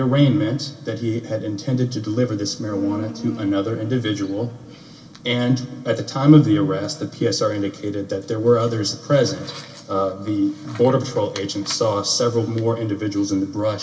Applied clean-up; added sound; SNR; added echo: none; Insect; 17 dB; reverberation time 0.2 s.